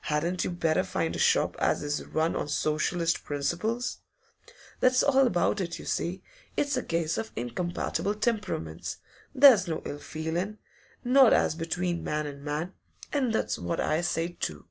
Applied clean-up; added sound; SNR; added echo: none; none; none; none.